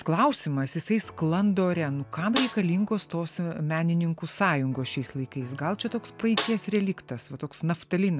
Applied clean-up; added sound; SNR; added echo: none; Snare drum; 6 dB; none.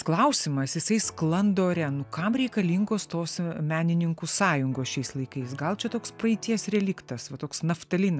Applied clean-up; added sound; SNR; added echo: none; none; none; none.